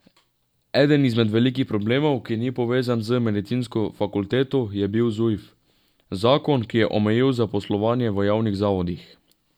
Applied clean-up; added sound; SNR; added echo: none; none; none; none.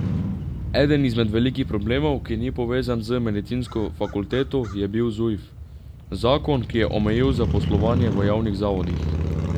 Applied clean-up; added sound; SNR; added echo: none; Motorcycle / Crow; 4 dB; none.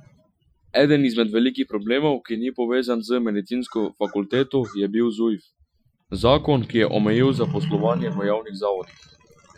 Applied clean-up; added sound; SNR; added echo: classical method Wiener filter.